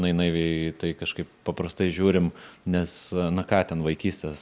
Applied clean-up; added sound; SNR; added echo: none; none; none; none.